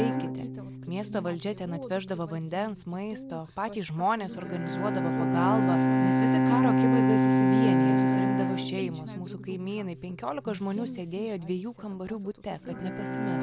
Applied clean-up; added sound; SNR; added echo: none; Bowed string instrument; -5 dB; none.